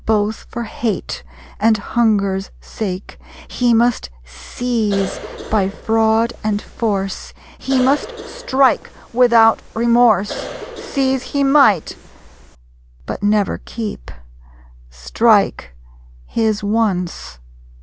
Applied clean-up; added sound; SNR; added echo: none; Cough; 14 dB; none.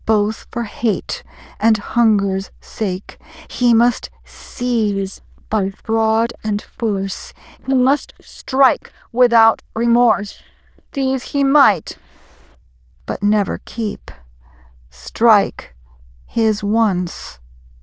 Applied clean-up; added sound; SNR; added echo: neural diffusion model UNIVERSE++.